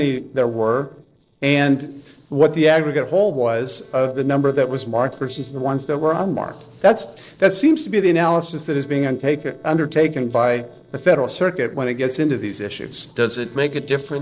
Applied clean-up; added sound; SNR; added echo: neural separator model SepFormer DNS4.